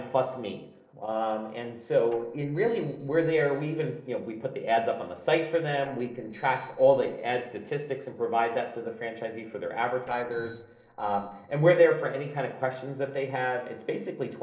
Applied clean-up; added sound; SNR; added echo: neural separator model SepFormer DNS4.